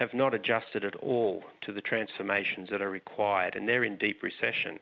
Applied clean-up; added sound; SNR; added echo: none; none; none; none.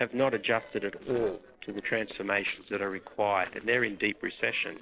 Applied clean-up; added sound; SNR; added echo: neural separator model SepFormer DNS4.